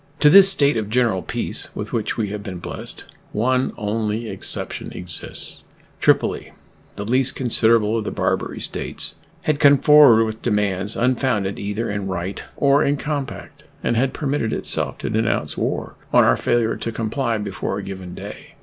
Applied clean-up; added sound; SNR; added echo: none; none; none; none.